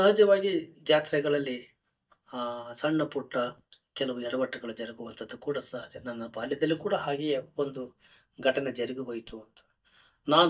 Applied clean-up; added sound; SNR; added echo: neural mask model DeepFilterNet 3.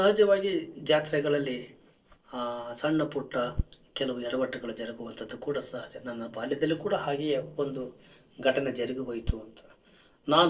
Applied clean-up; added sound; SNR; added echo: neural separator model SepFormer DNS4.